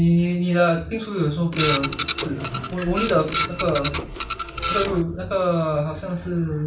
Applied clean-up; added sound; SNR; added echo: none; Printer; 4 dB; none.